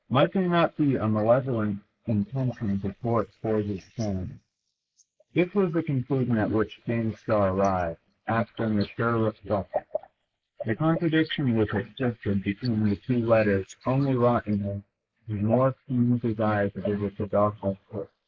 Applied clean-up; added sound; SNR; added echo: neural mask model Resemble Enhance denoiser.